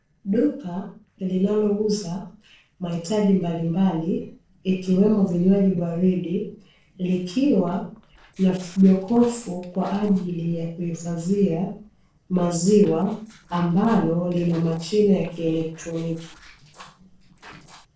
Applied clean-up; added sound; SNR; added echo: neural separator model SepFormer DNS4.